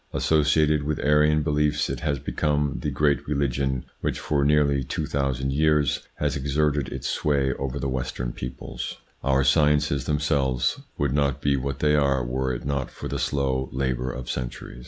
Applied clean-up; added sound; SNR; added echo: none; none; none; none.